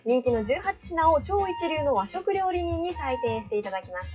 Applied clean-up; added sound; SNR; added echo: classical method WPE with log-MMSE.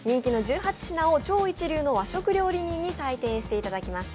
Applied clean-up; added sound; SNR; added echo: none; none; none; none.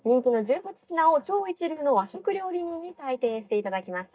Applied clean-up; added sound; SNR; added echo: neural mask model DeepFilterNet 3.